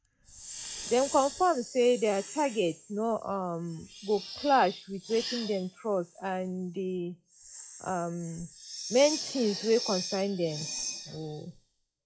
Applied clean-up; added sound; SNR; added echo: classical method log-MMSE.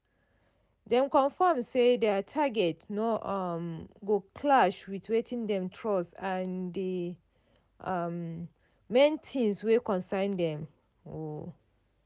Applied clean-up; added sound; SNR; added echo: none; none; none; none.